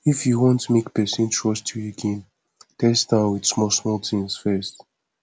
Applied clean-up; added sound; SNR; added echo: none; none; none; none.